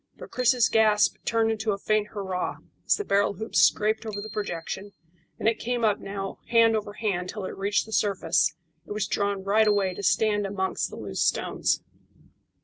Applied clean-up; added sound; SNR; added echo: none; Bicycle bell; 17 dB; none.